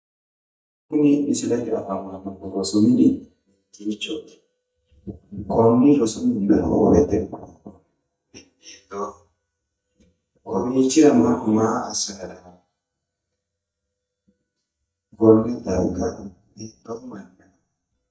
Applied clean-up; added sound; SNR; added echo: neural mask model DeepFilterNet 3.